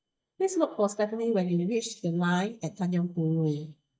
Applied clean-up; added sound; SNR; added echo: neural mask model DeepFilterNet 3.